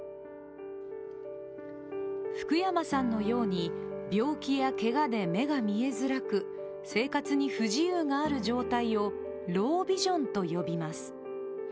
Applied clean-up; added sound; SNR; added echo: none; none; none; none.